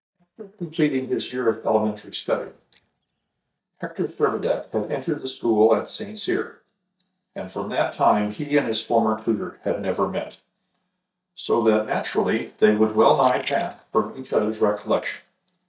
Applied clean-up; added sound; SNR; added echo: neural mask model DeepFilterNet 3.